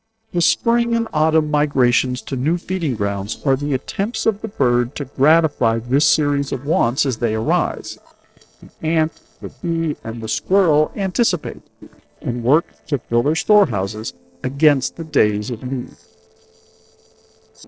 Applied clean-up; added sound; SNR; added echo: neural separator model SepFormer DNS4.